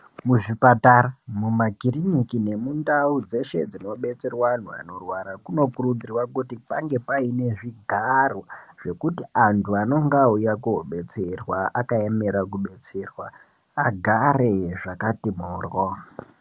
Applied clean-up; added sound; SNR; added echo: none; none; none; none.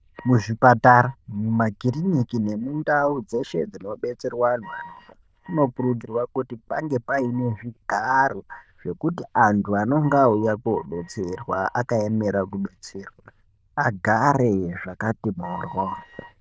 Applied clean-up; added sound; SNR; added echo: neural diffusion model UNIVERSE++.